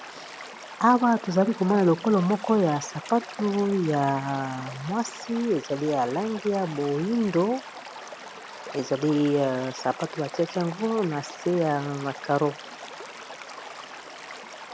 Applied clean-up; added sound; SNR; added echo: none; Stream / Liquid; 14 dB; none.